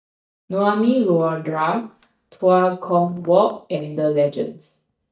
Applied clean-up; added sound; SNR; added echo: neural mask model DeepFilterNet 3.